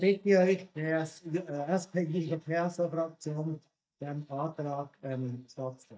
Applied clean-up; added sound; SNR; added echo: neural mask model DeepFilterNet 3.